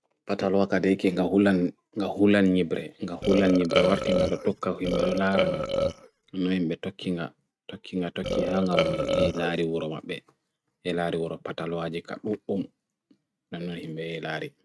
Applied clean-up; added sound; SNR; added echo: neural mask model RNNoise.